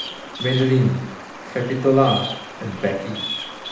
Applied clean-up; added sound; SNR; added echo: none; Bird vocalization, bird call, bird song; 10 dB; reverberation time 0.8 s.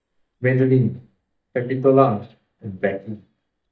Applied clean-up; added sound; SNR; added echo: neural mask model DeepFilterNet 3.